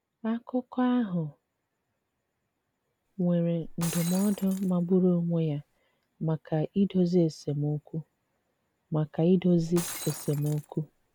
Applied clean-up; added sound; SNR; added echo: none; Shatter; 18 dB; none.